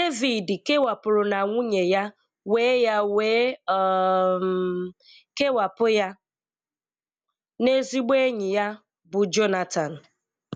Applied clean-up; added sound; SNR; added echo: none; none; none; none.